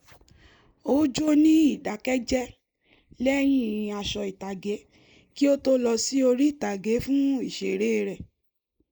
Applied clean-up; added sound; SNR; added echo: neural mask model Resemble Enhance denoiser.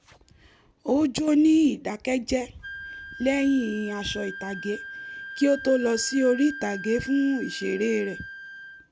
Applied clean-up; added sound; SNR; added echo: none; Wind instrument, woodwind instrument; 14 dB; none.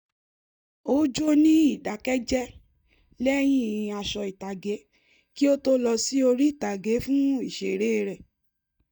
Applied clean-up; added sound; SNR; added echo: neural mask model DeepFilterNet 3.